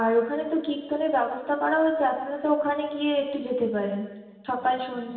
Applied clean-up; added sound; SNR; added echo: none; none; none; reverberation time 1.4 s.